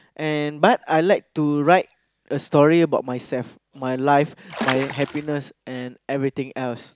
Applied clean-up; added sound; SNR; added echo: none; Water / Splash, splatter; 8 dB; none.